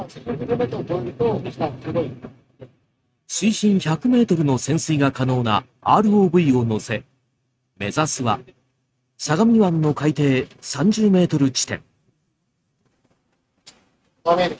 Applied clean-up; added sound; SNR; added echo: neural mask model RNNoise.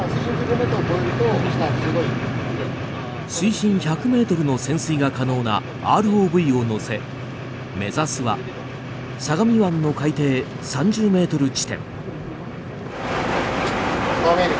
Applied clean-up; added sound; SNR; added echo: none; none; none; none.